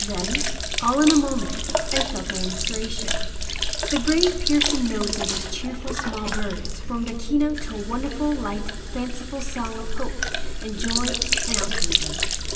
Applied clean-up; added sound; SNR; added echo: none; Sink (filling or washing); -1 dB; reverberation time 2.2 s.